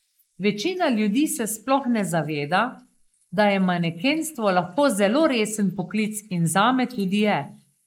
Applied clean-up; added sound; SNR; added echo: neural mask model Resemble Enhance denoiser.